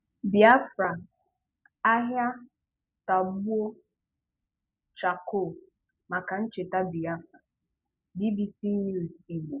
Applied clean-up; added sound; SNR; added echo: none; none; none; none.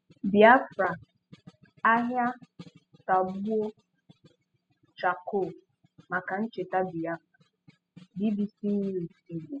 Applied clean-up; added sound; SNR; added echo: classical method spectral subtraction.